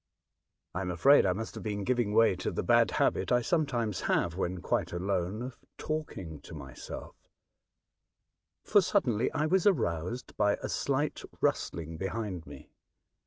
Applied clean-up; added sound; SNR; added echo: none; none; none; none.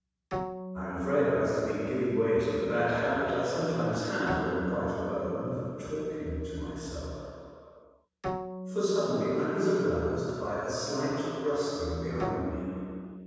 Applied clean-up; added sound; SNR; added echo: none; Bowed string instrument; 11 dB; reverberation time 2.1 s.